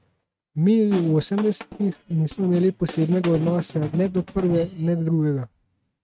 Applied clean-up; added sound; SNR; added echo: neural mask model RNNoise.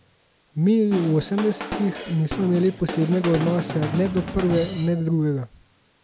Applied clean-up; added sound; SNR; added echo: none; Drum / Drum kit; 10 dB; none.